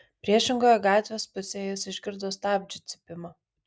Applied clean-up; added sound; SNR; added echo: none; none; none; none.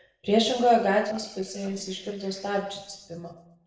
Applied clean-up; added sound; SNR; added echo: neural separator model SepFormer DNS4.